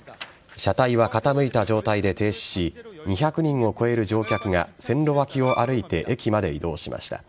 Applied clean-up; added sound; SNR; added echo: none; Bowed string instrument; 14 dB; none.